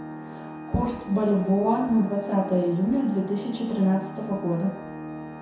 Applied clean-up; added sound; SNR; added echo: none; Organ; 13 dB; reverberation time 0.7 s.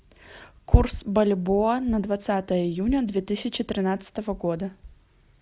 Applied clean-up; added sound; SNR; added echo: none; none; none; none.